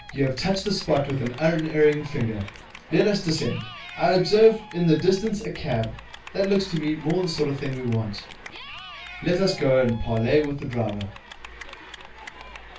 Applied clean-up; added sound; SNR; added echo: none; Cheering / Clapping; 18 dB; reverberation time 0.2 s.